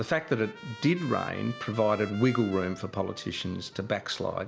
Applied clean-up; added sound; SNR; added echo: none; Trumpet; 18 dB; none.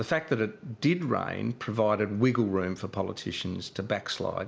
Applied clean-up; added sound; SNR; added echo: none; none; none; none.